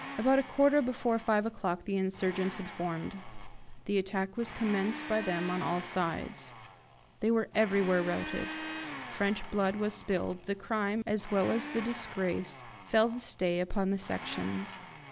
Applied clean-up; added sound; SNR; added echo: none; Domestic sounds, home sounds; 12 dB; none.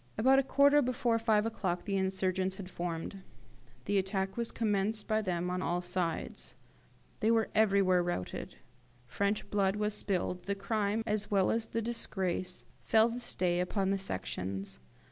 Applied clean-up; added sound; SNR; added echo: none; none; none; none.